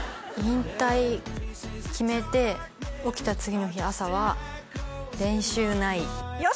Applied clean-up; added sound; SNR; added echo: none; none; none; none.